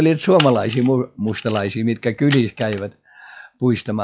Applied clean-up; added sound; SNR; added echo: classical method log-MMSE.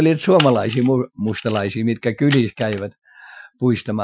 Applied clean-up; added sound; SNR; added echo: classical method Wiener filter.